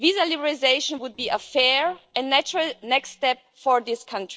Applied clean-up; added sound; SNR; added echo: neural separator model SepFormer DNS4.